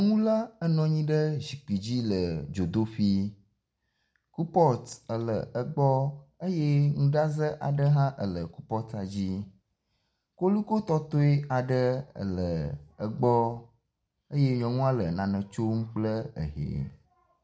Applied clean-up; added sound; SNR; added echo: none; none; none; none.